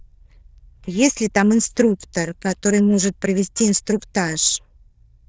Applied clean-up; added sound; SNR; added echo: neural diffusion model UNIVERSE++.